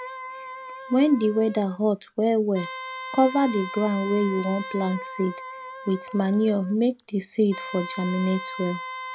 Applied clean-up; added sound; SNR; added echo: none; Wind instrument, woodwind instrument; 12 dB; none.